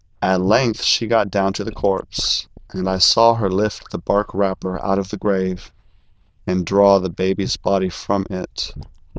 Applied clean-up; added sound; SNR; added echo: neural diffusion model UNIVERSE++.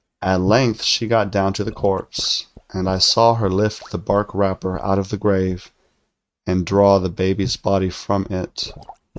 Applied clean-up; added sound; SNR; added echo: neural mask model RNNoise.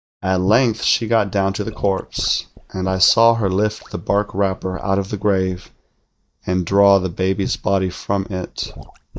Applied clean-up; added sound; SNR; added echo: neural mask model DeepFilterNet 3.